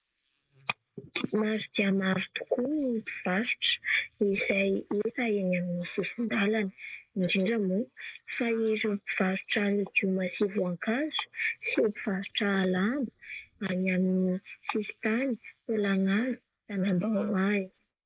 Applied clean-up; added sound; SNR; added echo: neural mask model Resemble Enhance denoiser.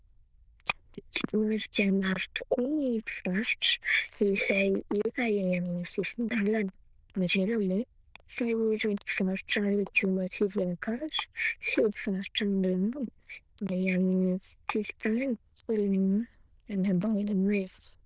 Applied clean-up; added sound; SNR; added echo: neural diffusion model UNIVERSE++.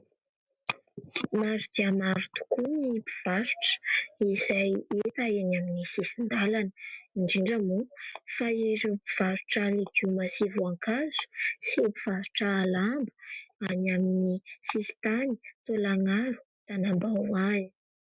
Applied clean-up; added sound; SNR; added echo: none; none; none; none.